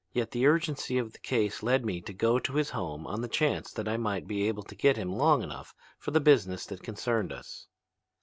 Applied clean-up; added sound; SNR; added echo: none; none; none; none.